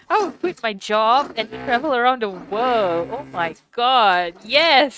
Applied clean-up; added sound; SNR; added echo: neural mask model RNNoise.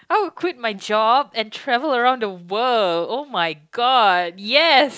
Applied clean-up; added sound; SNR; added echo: none; none; none; none.